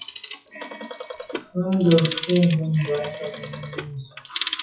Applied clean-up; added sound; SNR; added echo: classical method WPE with log-MMSE.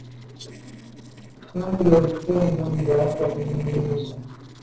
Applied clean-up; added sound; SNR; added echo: neural separator model SepFormer DNS4.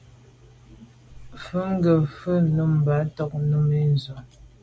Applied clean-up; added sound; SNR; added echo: none; none; none; none.